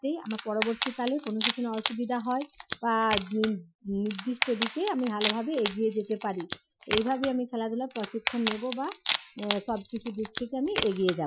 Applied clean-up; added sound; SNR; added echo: classical method Wiener filter.